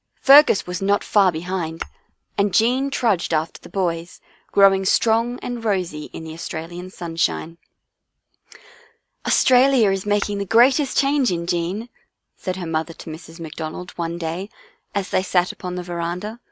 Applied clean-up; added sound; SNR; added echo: none; Tap / Glass; 17 dB; none.